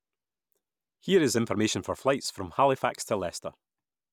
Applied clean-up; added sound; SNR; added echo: none; none; none; none.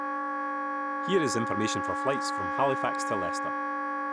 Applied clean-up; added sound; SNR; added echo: none; Wind instrument, woodwind instrument; -1 dB; none.